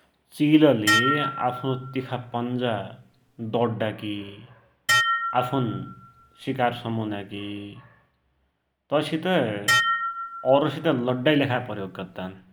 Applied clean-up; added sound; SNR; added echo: none; Dishes, pots, and pans; 3 dB; none.